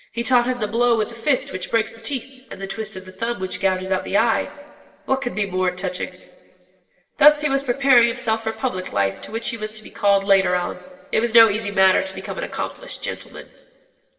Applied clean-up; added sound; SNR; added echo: none; none; none; reverberation time 2.0 s.